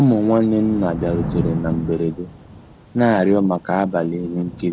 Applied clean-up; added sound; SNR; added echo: none; Thunder / Rain; 11 dB; none.